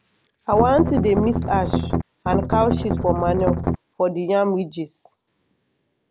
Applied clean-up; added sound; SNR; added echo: none; Strum; 0 dB; none.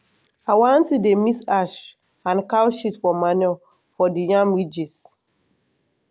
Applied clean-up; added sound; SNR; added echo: none; none; none; none.